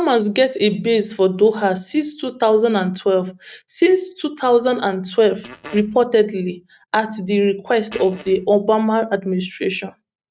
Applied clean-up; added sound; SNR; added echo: neural mask model RNNoise.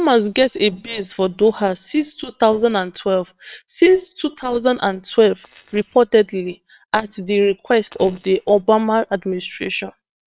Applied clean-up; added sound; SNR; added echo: neural separator model SepFormer WHAM!.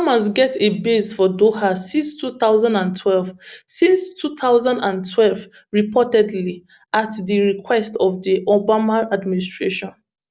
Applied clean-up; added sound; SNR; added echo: none; none; none; none.